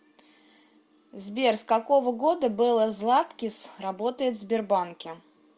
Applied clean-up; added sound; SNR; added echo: none; none; none; none.